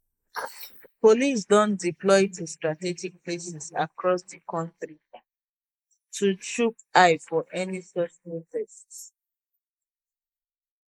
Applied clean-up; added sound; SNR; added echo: neural mask model Resemble Enhance denoiser.